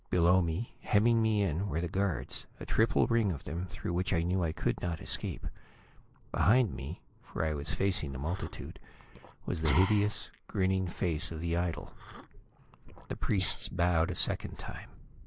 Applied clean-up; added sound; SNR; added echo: neural mask model Resemble Enhance denoiser.